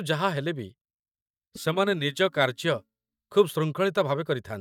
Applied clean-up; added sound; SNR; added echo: neural mask model DeepFilterNet 3.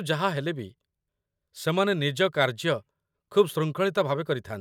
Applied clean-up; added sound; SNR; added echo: none; none; none; none.